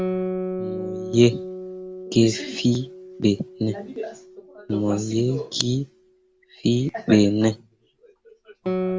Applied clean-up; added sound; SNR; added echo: none; Guitar; 9 dB; none.